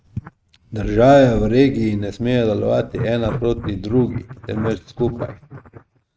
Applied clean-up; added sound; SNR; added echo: neural mask model RNNoise.